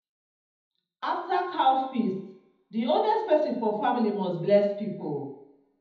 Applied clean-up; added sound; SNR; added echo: none; none; none; reverberation time 1.0 s.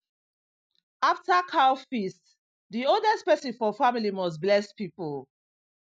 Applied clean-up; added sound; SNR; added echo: none; none; none; none.